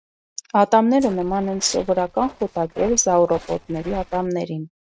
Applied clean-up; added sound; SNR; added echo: neural mask model RNNoise.